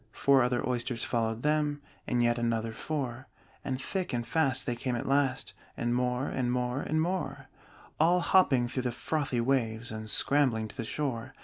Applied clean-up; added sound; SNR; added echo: none; none; none; none.